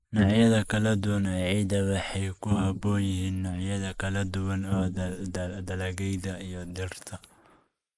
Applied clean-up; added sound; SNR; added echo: neural mask model Resemble Enhance denoiser.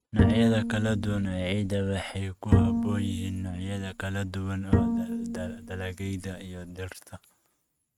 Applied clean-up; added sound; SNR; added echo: neural mask model RNNoise.